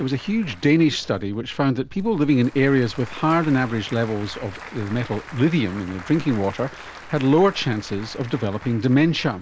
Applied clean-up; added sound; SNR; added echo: none; Applause / Crowd; 17 dB; none.